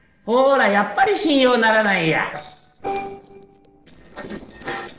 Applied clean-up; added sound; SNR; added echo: neural separator model SepFormer DNS4.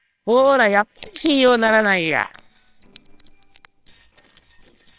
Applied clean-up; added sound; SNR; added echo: neural separator model SepFormer WHAMR!.